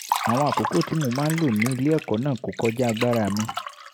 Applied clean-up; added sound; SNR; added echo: none; Liquid; 7 dB; none.